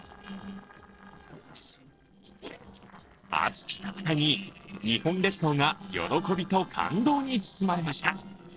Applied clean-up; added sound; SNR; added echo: neural separator model SepFormer DNS4.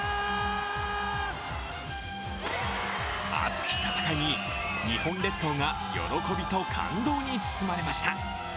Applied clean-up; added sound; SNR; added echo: none; none; none; none.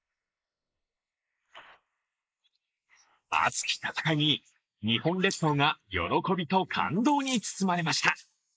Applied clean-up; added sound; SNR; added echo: neural mask model Resemble Enhance denoiser.